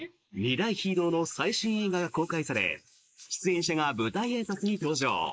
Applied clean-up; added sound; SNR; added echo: neural mask model Resemble Enhance denoiser.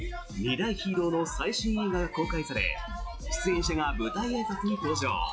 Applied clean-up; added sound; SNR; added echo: classical method log-MMSE.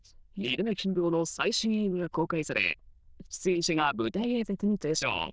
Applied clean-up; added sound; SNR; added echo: neural diffusion model UNIVERSE++.